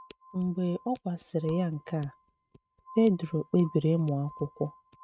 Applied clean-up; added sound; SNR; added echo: neural mask model RNNoise.